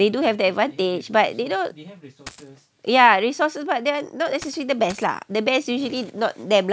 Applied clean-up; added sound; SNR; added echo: none; Coin (dropping); 19 dB; none.